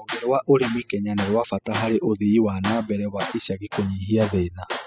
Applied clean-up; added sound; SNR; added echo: classical method spectral subtraction.